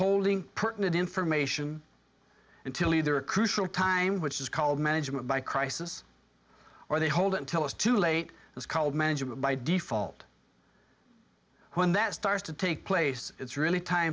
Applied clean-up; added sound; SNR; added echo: none; none; none; none.